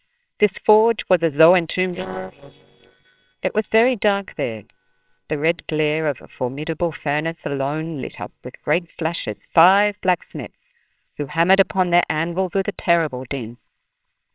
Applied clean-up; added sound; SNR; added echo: neural separator model SepFormer WHAMR!.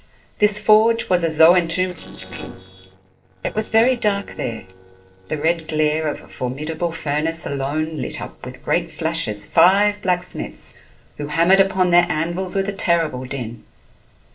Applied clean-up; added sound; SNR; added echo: neural separator model SepFormer DNS4.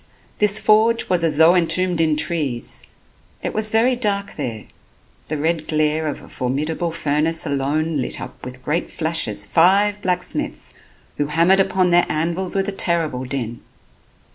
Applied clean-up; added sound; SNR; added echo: none; none; none; none.